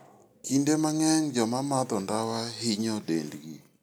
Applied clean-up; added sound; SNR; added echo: none; none; none; none.